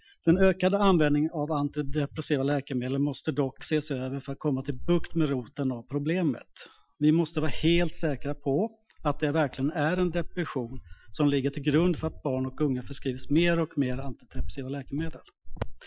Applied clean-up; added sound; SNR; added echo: classical method Wiener filter.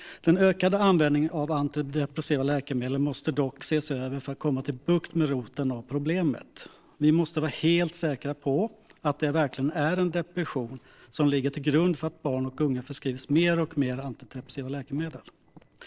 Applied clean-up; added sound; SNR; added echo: neural separator model SepFormer DNS4.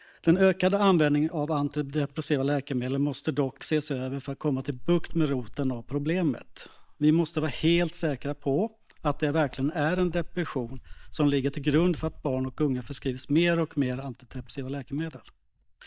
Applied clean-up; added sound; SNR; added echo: neural mask model DeepFilterNet 3.